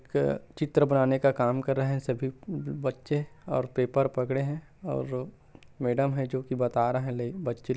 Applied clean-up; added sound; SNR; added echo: none; none; none; none.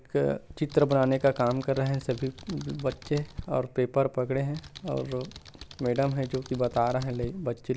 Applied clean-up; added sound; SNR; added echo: none; Computer keyboard; 17 dB; none.